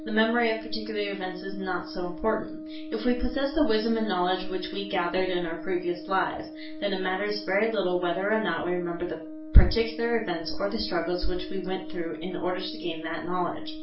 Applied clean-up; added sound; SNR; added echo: none; Brass instrument; 12 dB; reverberation time 0.4 s.